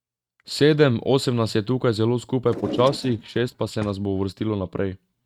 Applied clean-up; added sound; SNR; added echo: neural mask model RNNoise.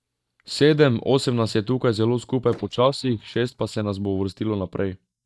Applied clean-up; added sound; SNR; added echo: neural mask model DeepFilterNet 3.